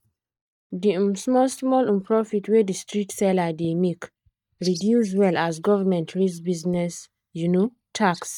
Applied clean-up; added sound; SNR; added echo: neural mask model DeepFilterNet 3.